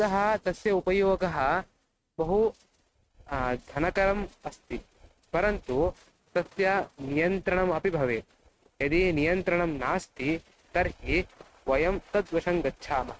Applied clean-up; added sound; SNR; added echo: neural mask model RNNoise.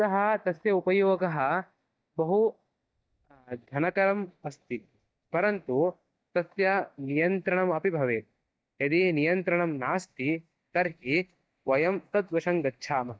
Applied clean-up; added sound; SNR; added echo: neural mask model DeepFilterNet 3.